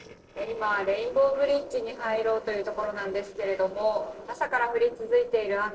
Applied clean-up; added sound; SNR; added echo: neural separator model SepFormer DNS4.